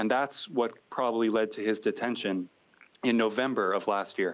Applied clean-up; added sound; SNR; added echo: none; none; none; none.